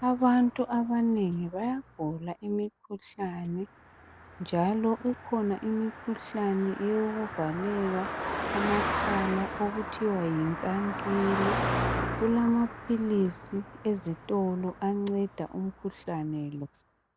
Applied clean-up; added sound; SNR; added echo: none; Car passing by; 7 dB; none.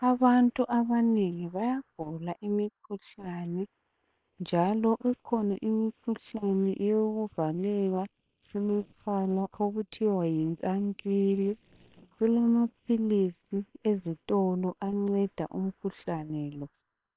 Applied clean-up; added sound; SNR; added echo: neural separator model SepFormer WHAM!.